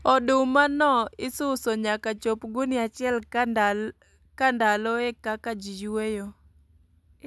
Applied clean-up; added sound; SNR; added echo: none; none; none; none.